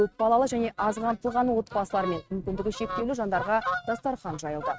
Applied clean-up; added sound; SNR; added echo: neural mask model RNNoise.